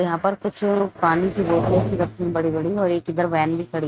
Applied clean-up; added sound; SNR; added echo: neural mask model RNNoise.